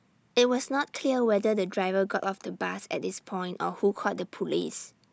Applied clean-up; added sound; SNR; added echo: none; none; none; none.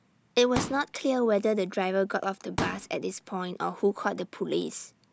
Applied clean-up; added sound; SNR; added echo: none; Explosion; 8 dB; none.